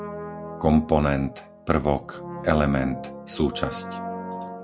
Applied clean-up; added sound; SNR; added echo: none; Brass instrument; 10 dB; none.